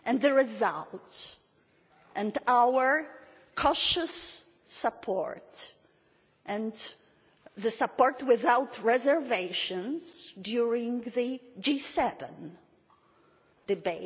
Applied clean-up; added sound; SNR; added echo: none; none; none; none.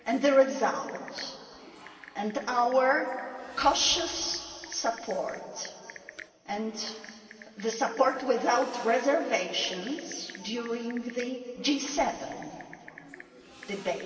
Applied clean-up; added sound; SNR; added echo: none; Typing; 19 dB; reverberation time 2.8 s.